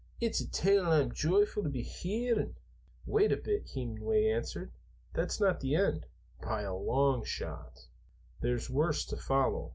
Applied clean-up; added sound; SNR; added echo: none; none; none; none.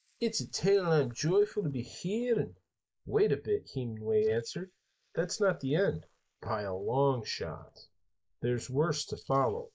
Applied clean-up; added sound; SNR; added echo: neural mask model Resemble Enhance denoiser.